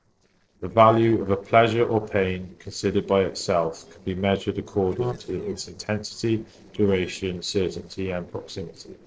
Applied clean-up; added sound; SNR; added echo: neural separator model SepFormer DNS4.